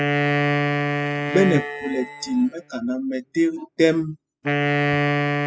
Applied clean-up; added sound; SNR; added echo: classical method spectral subtraction.